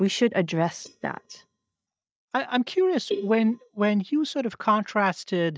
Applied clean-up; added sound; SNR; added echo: neural mask model DeepFilterNet 3.